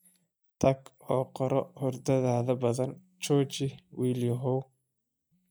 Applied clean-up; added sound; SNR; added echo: neural mask model DeepFilterNet 3.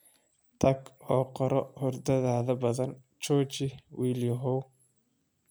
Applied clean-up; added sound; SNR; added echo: none; none; none; none.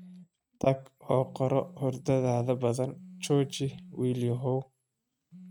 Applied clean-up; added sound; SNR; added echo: neural mask model RNNoise.